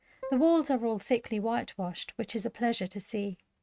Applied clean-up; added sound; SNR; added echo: neural mask model RNNoise.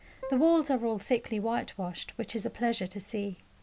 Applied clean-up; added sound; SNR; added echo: none; Keyboard (musical); 12 dB; none.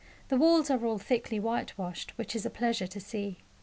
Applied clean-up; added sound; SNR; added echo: none; none; none; none.